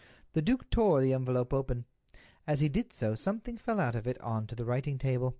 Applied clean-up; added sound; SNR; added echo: none; none; none; none.